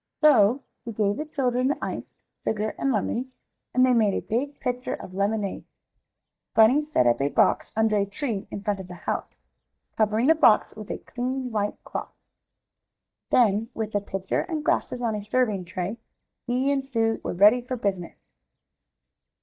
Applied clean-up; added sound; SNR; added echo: neural mask model DeepFilterNet 3.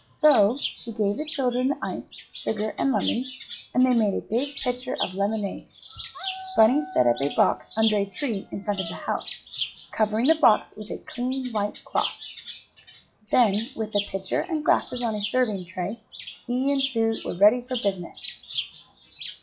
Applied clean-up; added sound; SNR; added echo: classical method log-MMSE.